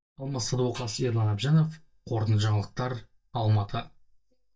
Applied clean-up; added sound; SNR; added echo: neural mask model DeepFilterNet 3.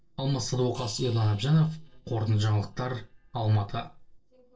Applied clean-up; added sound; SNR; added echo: neural separator model SepFormer DNS4.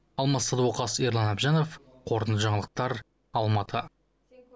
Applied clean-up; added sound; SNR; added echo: none; none; none; none.